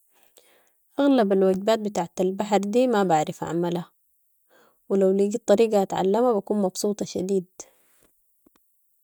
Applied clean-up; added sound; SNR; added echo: none; none; none; none.